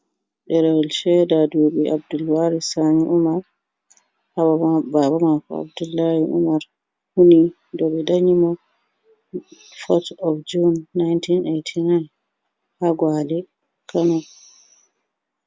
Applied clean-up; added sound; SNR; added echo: none; none; none; none.